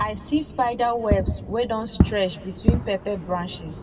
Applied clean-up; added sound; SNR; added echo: none; Fireworks; 1 dB; reverberation time 1.8 s.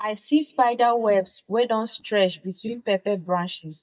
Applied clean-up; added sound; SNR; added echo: neural mask model DeepFilterNet 3.